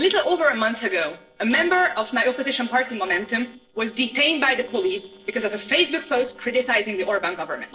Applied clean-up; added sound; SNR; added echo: neural separator model SepFormer DNS4.